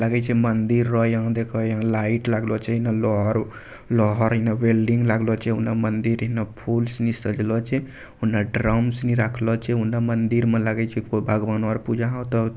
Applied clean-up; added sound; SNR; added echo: none; none; none; none.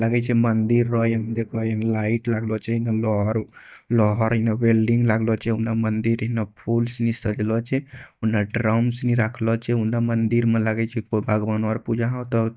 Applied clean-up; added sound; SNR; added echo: neural mask model DeepFilterNet 3.